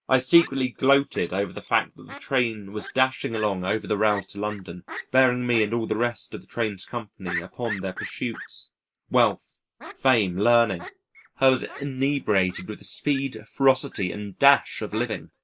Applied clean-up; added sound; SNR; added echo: neural mask model Resemble Enhance denoiser.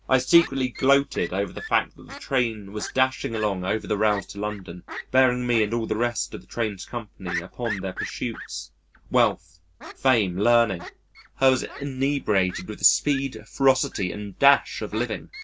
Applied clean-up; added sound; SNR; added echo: none; Fowl; 16 dB; none.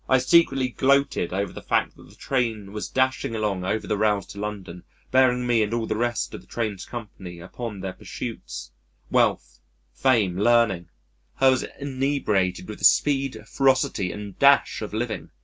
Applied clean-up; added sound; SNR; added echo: none; none; none; none.